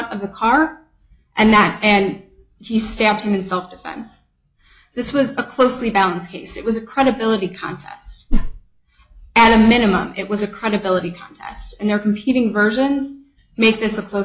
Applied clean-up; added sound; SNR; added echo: classical method log-MMSE.